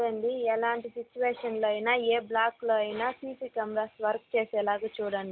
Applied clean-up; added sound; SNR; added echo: none; none; none; none.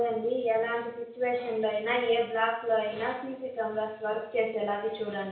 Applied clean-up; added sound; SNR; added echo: none; none; none; reverberation time 0.5 s.